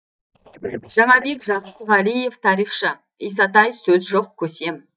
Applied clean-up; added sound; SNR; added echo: neural mask model DeepFilterNet 3.